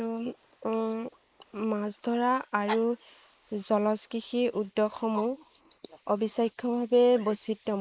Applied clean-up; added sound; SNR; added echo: neural mask model Resemble Enhance denoiser.